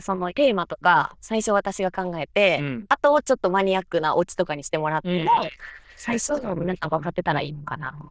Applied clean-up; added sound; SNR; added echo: neural diffusion model UNIVERSE++.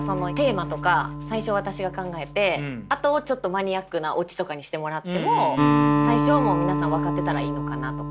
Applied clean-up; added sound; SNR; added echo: none; Acoustic guitar; 1 dB; none.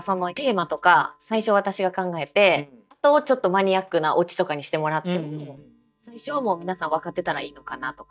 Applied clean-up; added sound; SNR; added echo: neural mask model DeepFilterNet 3.